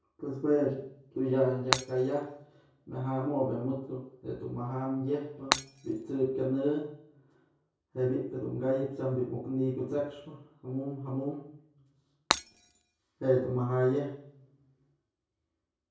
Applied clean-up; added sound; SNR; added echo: none; Shatter; 1 dB; reverberation time 0.6 s.